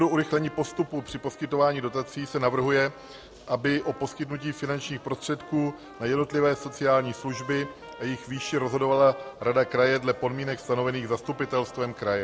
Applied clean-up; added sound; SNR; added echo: none; Trumpet; 20 dB; none.